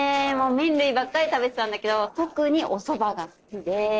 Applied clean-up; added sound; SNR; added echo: neural separator model SepFormer DNS4.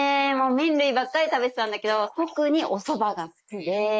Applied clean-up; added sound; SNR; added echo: neural mask model Resemble Enhance denoiser.